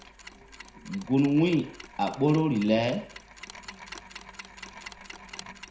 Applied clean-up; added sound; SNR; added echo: none; Mechanisms; 16 dB; reverberation time 0.5 s.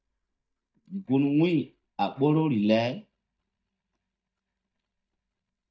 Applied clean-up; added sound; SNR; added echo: neural mask model DeepFilterNet 3.